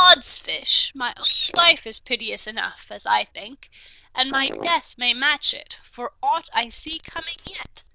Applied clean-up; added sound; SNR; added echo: neural diffusion model UNIVERSE++.